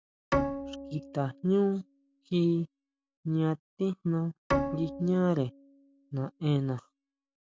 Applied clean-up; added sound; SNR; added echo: none; Bowed string instrument; 6 dB; none.